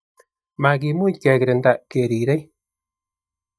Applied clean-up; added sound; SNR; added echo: neural mask model DeepFilterNet 3.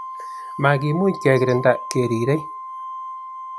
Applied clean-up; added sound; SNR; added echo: none; Organ; 11 dB; none.